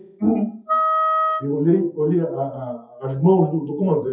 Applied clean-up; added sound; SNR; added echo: classical method WPE with log-MMSE.